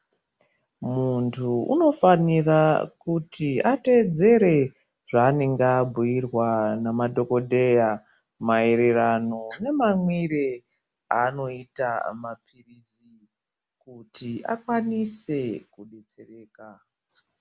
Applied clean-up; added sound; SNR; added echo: none; none; none; none.